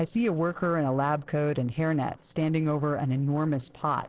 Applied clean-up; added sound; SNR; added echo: neural separator model SepFormer DNS4.